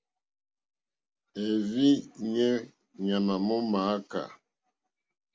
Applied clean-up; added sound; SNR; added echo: none; none; none; none.